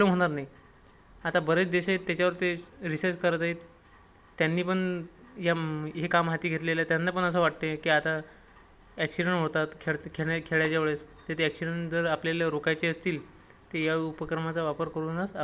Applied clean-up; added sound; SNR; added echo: none; none; none; none.